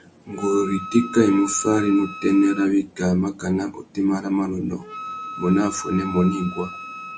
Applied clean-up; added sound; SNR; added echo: none; Wind instrument, woodwind instrument; 13 dB; none.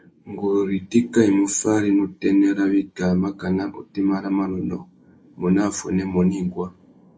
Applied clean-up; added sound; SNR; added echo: neural mask model Resemble Enhance denoiser.